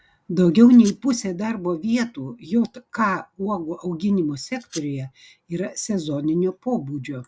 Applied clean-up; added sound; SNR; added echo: none; Domestic sounds, home sounds; 19 dB; none.